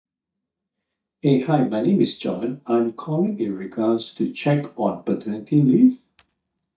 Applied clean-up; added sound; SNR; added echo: neural mask model DeepFilterNet 3.